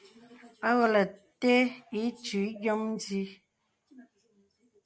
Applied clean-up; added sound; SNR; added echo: none; none; none; none.